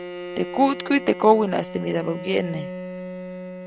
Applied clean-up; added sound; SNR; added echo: none; Bowed string instrument; 11 dB; none.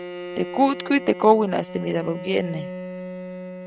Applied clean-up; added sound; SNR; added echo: neural mask model RNNoise.